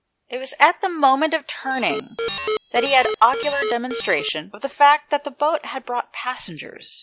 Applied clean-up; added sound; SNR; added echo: none; Alarm; 7 dB; none.